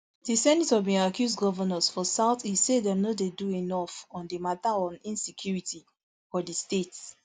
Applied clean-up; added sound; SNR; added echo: none; none; none; none.